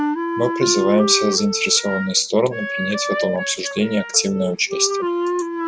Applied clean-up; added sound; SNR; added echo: none; Wind instrument, woodwind instrument; 3 dB; none.